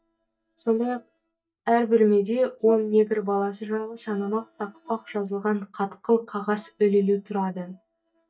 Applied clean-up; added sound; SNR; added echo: neural mask model DeepFilterNet 3.